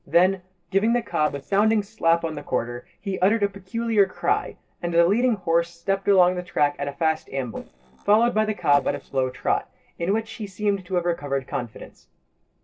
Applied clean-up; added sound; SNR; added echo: neural separator model SepFormer DNS4.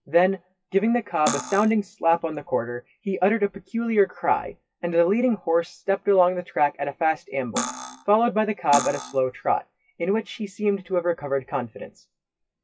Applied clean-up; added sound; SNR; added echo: classical method WPE with log-MMSE.